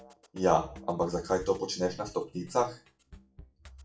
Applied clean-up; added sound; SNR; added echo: classical method WPE with log-MMSE.